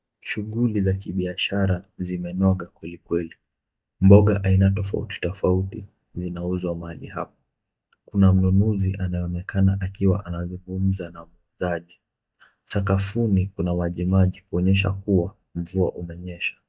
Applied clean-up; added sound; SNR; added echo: neural mask model DeepFilterNet 3.